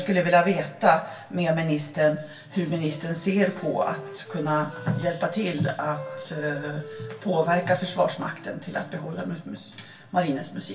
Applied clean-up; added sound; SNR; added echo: none; Wind instrument, woodwind instrument; 18 dB; reverberation time 0.2 s.